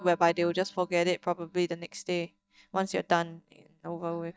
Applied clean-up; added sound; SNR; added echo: neural mask model DeepFilterNet 3.